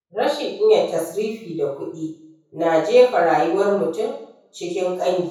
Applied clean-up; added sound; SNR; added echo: none; none; none; reverberation time 0.6 s.